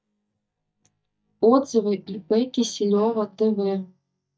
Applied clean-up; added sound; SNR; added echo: neural mask model DeepFilterNet 3.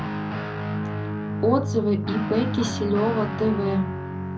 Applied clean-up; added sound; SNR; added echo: none; Guitar; 3 dB; reverberation time 0.4 s.